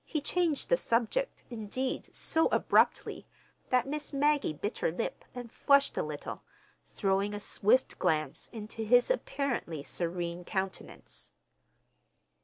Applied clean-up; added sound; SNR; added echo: none; none; none; none.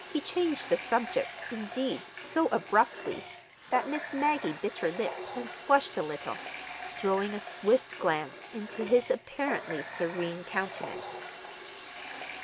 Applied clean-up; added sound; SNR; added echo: none; Water tap, faucet; 10 dB; none.